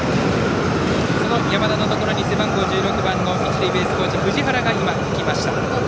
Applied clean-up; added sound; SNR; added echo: none; Fire; -2 dB; none.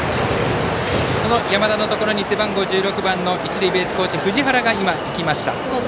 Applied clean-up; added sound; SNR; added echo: none; none; none; none.